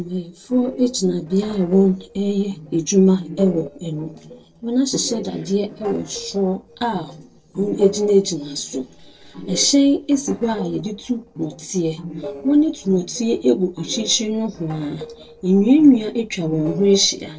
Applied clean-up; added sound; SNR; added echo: neural separator model SepFormer DNS4.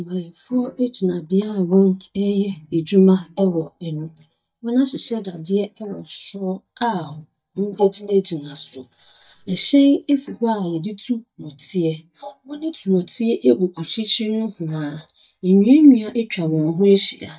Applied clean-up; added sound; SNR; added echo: neural mask model DeepFilterNet 3.